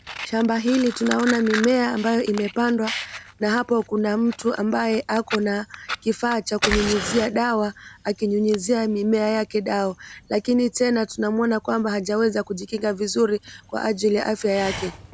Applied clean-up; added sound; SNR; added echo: none; Fire; 12 dB; none.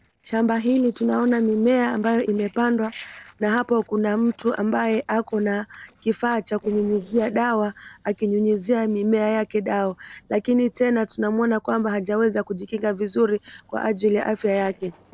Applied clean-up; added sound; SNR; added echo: neural separator model SepFormer DNS4.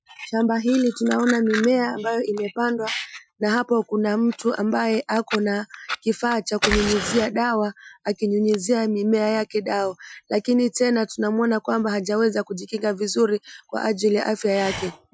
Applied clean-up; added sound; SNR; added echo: classical method Wiener filter.